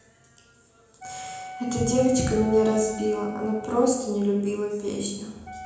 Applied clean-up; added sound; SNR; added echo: none; Wind instrument, woodwind instrument; 16 dB; reverberation time 1.0 s.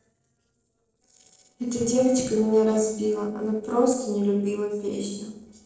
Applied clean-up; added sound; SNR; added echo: neural separator model SepFormer DNS4.